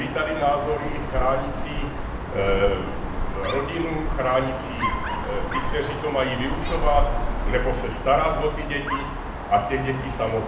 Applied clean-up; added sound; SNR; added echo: none; Dog; 1 dB; reverberation time 0.7 s.